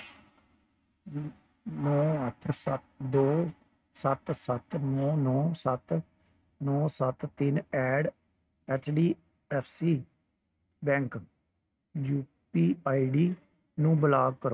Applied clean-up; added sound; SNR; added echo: neural mask model RNNoise.